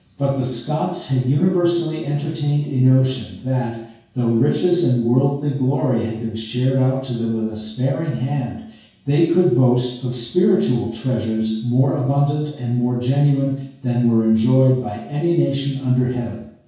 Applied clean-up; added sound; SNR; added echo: none; none; none; reverberation time 0.6 s.